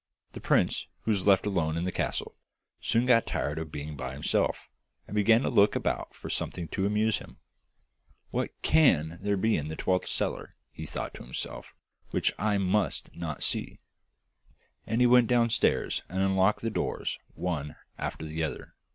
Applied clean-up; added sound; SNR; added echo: none; none; none; none.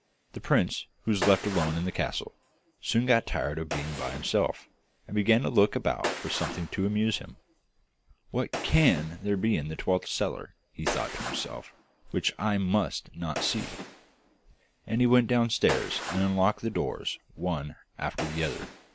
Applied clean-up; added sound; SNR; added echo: none; Gunshot, gunfire; 11 dB; none.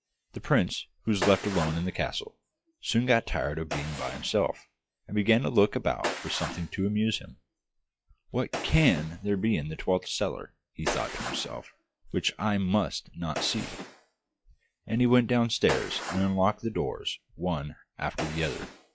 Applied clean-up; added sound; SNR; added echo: classical method log-MMSE.